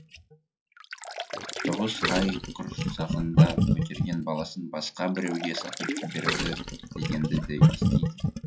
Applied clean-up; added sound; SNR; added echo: classical method log-MMSE.